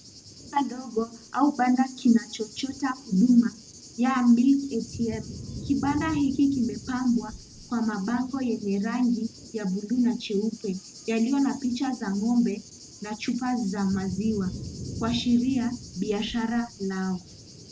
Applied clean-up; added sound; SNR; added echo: none; Thunder / Cricket; 16 dB; none.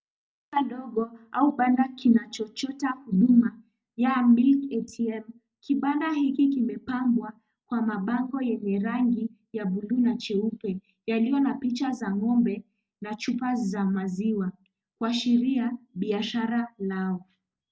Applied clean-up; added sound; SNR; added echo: none; none; none; none.